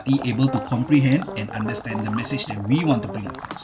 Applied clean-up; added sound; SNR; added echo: none; Piano + Water / Liquid; 11 dB; none.